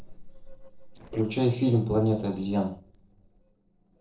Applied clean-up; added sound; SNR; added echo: neural separator model SepFormer DNS4.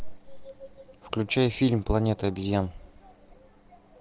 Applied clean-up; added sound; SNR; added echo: none; none; none; none.